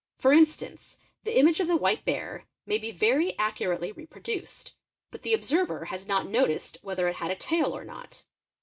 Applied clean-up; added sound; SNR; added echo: none; none; none; none.